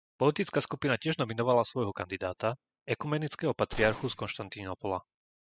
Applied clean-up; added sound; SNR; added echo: classical method spectral subtraction.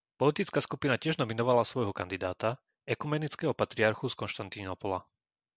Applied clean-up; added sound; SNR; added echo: none; none; none; none.